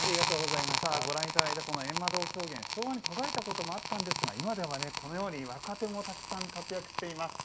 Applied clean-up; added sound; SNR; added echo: none; Crackle; -2 dB; none.